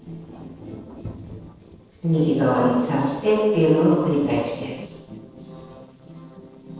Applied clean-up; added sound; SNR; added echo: neural separator model SepFormer DNS4.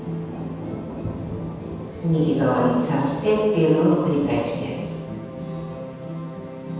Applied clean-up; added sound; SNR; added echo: none; Thunder / Rain; 14 dB; reverberation time 1.2 s.